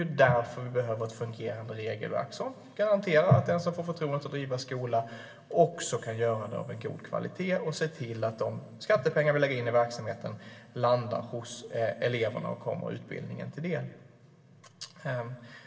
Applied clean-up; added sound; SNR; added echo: none; none; none; reverberation time 2.0 s.